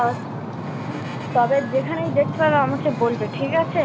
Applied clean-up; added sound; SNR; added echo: none; Wind / Ocean; 6 dB; none.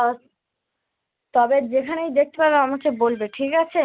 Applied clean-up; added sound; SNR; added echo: none; none; none; none.